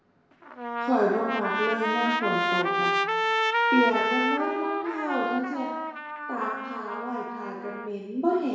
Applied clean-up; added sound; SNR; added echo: none; Trumpet; -1 dB; reverberation time 1.1 s.